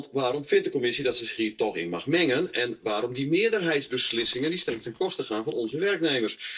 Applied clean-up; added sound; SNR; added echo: neural mask model DeepFilterNet 3.